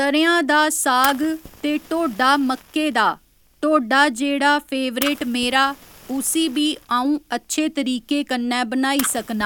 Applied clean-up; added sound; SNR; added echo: none; Fire; 18 dB; none.